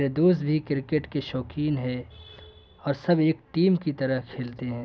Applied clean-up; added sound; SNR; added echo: none; none; none; none.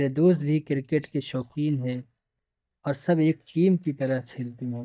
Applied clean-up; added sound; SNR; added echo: neural mask model DeepFilterNet 3.